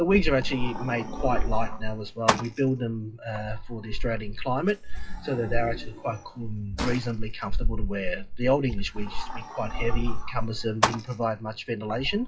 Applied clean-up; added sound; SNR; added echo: classical method WPE with log-MMSE.